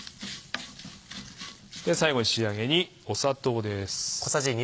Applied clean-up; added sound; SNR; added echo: none; none; none; none.